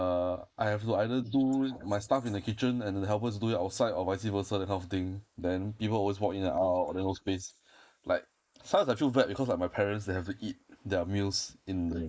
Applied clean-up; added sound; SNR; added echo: neural mask model Resemble Enhance denoiser.